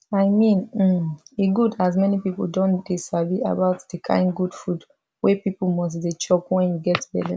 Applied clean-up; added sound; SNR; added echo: none; none; none; none.